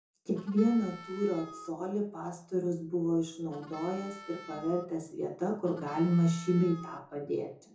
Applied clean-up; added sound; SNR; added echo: none; Harmonica; 17 dB; reverberation time 0.6 s.